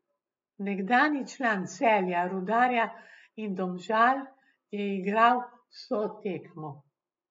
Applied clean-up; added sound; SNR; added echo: none; none; none; none.